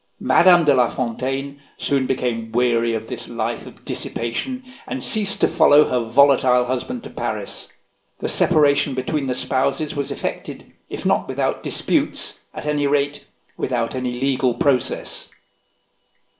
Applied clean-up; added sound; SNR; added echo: none; none; none; reverberation time 0.4 s.